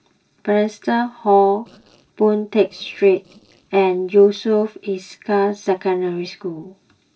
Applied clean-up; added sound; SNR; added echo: neural separator model SepFormer DNS4.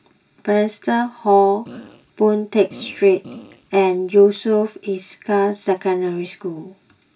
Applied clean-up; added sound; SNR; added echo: none; Fart; 19 dB; reverberation time 0.2 s.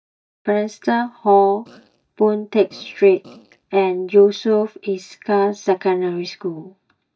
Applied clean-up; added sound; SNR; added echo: neural mask model DeepFilterNet 3.